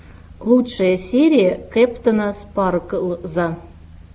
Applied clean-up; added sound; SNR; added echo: none; none; none; none.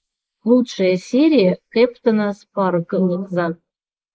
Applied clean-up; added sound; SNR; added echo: neural mask model Resemble Enhance denoiser.